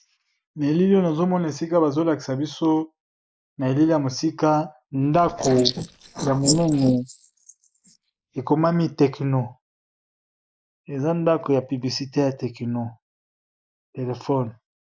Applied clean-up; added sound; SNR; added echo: neural mask model Resemble Enhance denoiser.